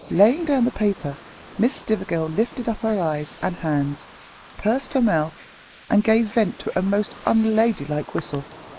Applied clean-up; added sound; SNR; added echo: neural mask model Resemble Enhance denoiser.